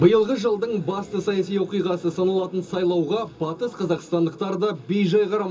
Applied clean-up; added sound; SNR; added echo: none; none; none; reverberation time 0.2 s.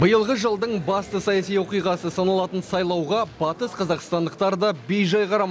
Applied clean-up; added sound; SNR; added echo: none; none; none; none.